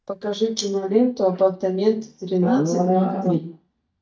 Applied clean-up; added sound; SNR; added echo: neural mask model DeepFilterNet 3.